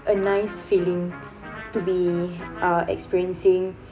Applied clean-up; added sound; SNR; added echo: none; Electric guitar + Trumpet; 16 dB; none.